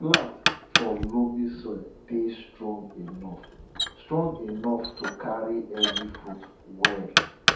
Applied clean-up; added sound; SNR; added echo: none; Knock; -1 dB; reverberation time 0.6 s.